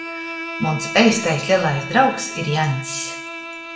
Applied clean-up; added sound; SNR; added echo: none; Bowed string instrument; 10 dB; reverberation time 0.6 s.